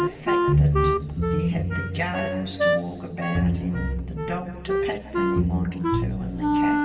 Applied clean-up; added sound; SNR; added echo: none; Wind instrument, woodwind instrument; 1 dB; reverberation time 2.4 s.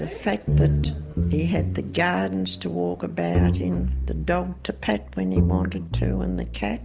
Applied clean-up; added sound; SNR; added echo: none; none; none; none.